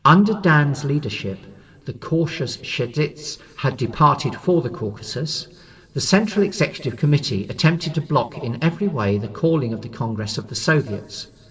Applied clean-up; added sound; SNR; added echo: none; none; none; reverberation time 2.4 s.